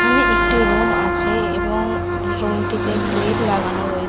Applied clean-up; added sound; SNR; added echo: none; Car passing by / Traffic noise, roadway noise + Trumpet; -4 dB; none.